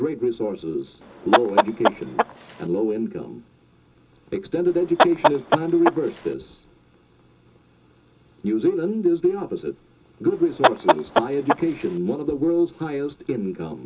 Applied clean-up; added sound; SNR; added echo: none; Chicken, rooster; -3 dB; reverberation time 0.2 s.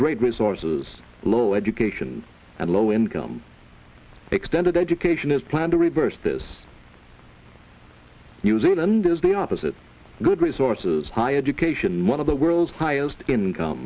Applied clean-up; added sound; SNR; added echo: none; none; none; none.